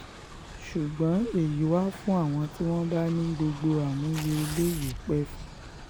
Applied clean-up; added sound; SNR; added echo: none; Tearing + Train; 13 dB; none.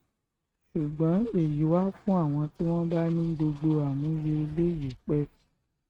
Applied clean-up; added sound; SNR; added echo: neural mask model RNNoise.